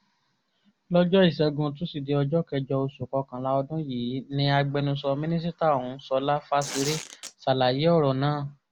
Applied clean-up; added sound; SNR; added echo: none; Tearing; 10 dB; none.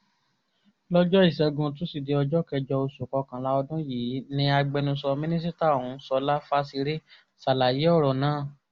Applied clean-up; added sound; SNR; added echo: none; none; none; none.